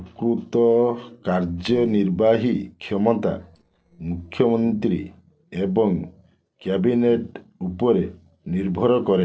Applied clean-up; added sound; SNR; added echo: neural separator model SepFormer DNS4.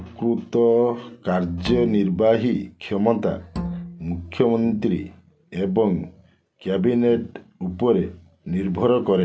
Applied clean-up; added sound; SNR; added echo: none; Bowed string instrument; 11 dB; none.